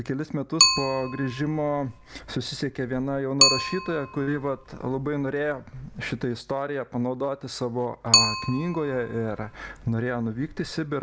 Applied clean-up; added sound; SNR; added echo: none; Bicycle; 0 dB; none.